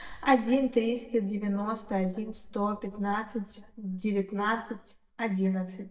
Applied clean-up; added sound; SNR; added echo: neural mask model DeepFilterNet 3.